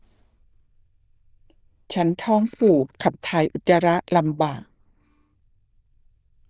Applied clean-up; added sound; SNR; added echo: neural diffusion model UNIVERSE++.